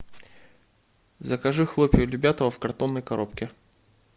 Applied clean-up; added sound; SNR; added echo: none; none; none; none.